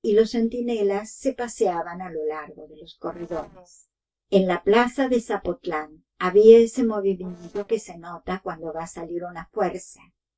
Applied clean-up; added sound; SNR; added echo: neural separator model SepFormer DNS4.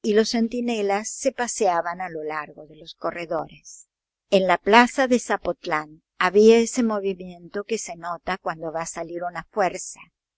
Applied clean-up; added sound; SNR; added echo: none; none; none; none.